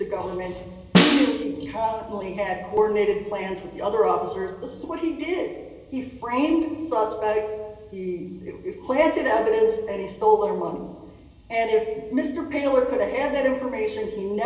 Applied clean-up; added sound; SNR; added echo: none; Snare drum; -3 dB; reverberation time 1.2 s.